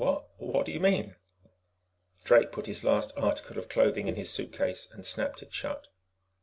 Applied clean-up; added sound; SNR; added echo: none; none; none; none.